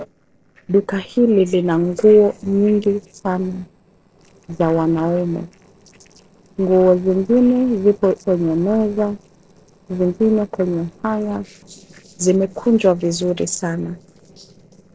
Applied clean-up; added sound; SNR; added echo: neural separator model SepFormer DNS4.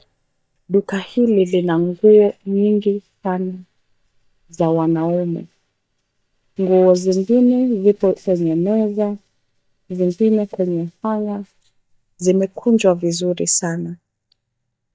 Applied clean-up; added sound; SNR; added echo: neural mask model DeepFilterNet 3.